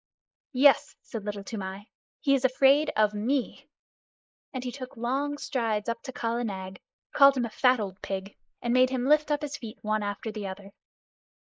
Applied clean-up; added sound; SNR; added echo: neural mask model Resemble Enhance denoiser.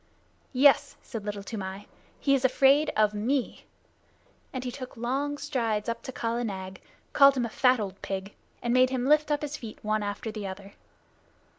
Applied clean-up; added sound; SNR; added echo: none; none; none; none.